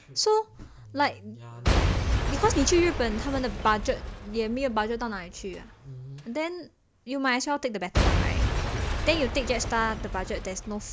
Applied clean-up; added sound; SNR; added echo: none; Shatter / Crushing / Boom; 1 dB; none.